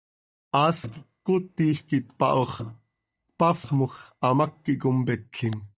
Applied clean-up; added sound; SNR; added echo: neural mask model DeepFilterNet 3.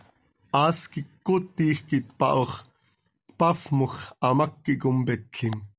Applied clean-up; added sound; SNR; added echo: none; none; none; none.